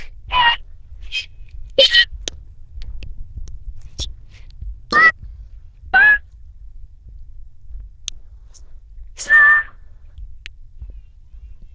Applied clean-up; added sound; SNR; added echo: neural diffusion model UNIVERSE++.